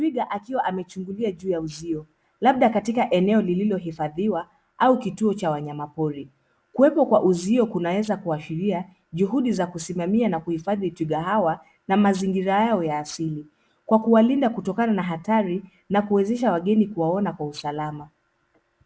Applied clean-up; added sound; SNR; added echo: none; none; none; none.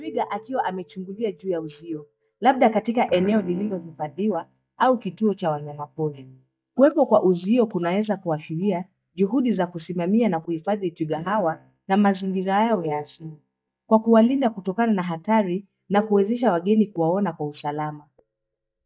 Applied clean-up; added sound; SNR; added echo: neural mask model DeepFilterNet 3.